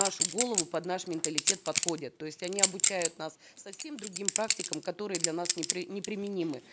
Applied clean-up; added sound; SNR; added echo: none; Chink, clink; -3 dB; none.